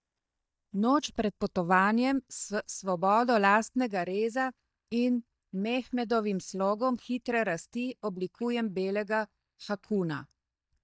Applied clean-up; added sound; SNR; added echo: neural mask model DeepFilterNet 3.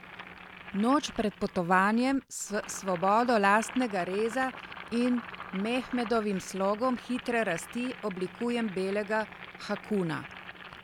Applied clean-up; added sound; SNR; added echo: none; Boiling; 15 dB; none.